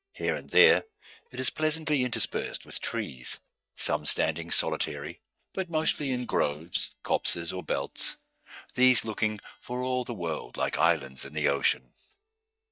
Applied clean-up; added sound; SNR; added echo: neural mask model DeepFilterNet 3.